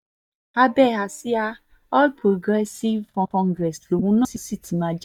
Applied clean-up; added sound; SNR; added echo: neural mask model DeepFilterNet 3.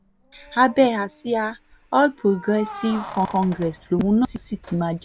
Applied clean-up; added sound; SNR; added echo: none; Keys jangling; 18 dB; none.